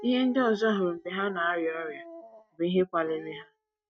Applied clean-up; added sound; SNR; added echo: neural mask model RNNoise.